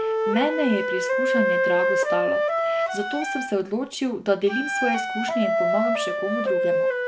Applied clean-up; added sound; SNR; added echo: none; Wind instrument, woodwind instrument; -3 dB; none.